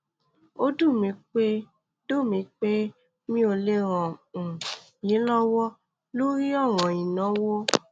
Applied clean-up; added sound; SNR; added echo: none; none; none; none.